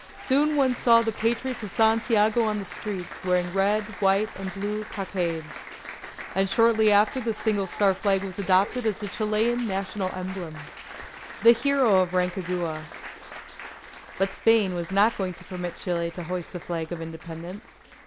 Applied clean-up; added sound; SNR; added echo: none; Applause; 15 dB; none.